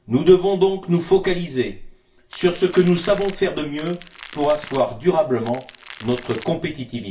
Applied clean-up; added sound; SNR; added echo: none; Crackle; 18 dB; reverberation time 0.3 s.